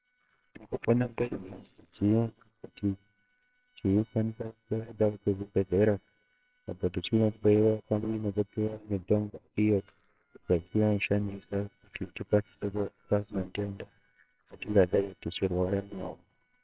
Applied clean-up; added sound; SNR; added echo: neural separator model SepFormer WHAMR!.